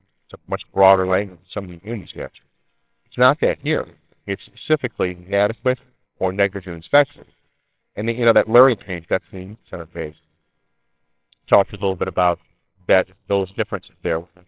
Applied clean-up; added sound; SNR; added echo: neural separator model SepFormer WHAMR!.